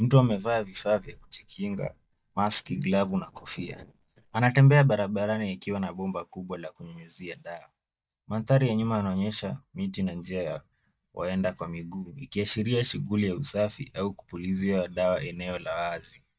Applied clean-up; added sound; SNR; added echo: neural mask model DeepFilterNet 3.